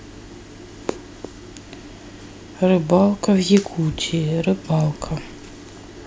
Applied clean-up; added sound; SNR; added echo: none; none; none; none.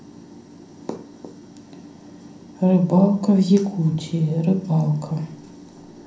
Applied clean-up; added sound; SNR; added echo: none; none; none; reverberation time 0.6 s.